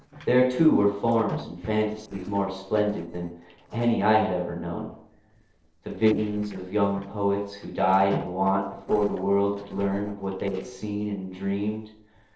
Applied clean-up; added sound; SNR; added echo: neural separator model SepFormer DNS4.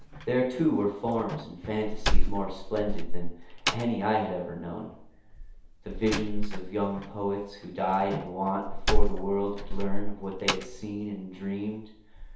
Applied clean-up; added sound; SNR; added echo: none; Slam; -4 dB; reverberation time 0.8 s.